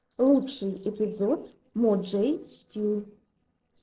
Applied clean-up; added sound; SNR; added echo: neural separator model SepFormer DNS4.